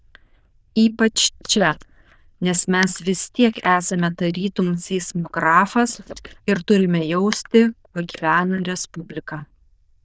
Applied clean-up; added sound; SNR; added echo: neural diffusion model UNIVERSE++.